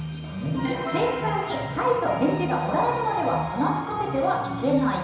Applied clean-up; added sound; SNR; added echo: none; Wind instrument, woodwind instrument; 16 dB; reverberation time 1.0 s.